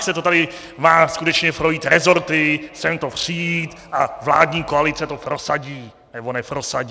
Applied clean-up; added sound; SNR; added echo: none; none; none; none.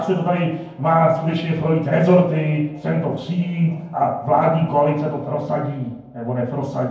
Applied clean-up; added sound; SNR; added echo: none; none; none; reverberation time 0.9 s.